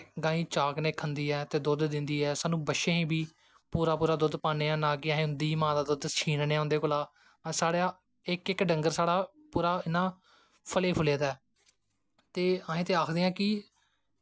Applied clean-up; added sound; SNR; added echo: none; none; none; none.